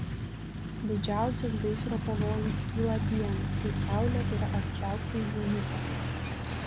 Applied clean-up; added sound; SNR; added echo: none; Truck; -3 dB; none.